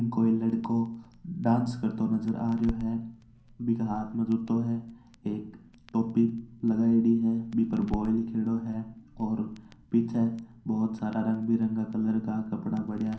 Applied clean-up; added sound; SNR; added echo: none; Crackle; 18 dB; reverberation time 0.6 s.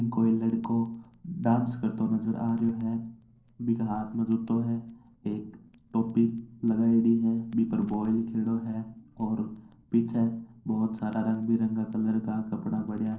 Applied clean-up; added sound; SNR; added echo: neural separator model SepFormer DNS4.